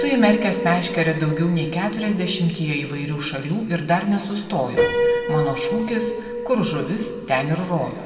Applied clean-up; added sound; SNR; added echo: none; Piano; 5 dB; reverberation time 1.9 s.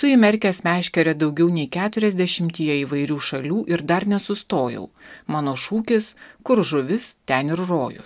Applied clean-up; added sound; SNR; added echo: none; none; none; none.